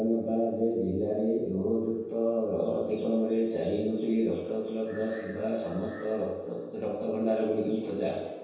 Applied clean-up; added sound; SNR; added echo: none; none; none; reverberation time 1.2 s.